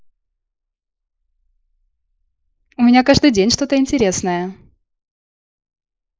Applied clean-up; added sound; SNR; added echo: neural mask model Resemble Enhance denoiser.